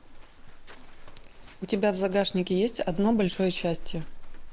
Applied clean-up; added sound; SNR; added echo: none; Livestock, farm animals, working animals; 10 dB; none.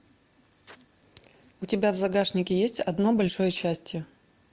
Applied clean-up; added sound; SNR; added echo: none; none; none; none.